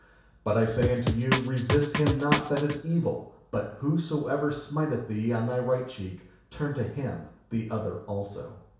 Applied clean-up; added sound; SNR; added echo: none; Drum; 0 dB; reverberation time 0.6 s.